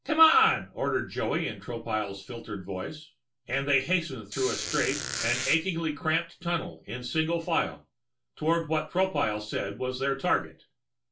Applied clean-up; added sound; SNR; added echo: none; Squeak; 5 dB; reverberation time 0.2 s.